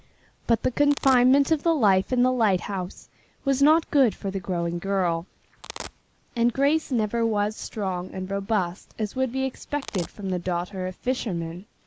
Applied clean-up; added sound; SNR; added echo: neural mask model Resemble Enhance denoiser.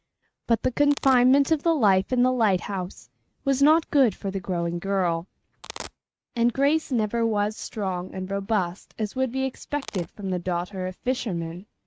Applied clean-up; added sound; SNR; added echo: neural mask model RNNoise.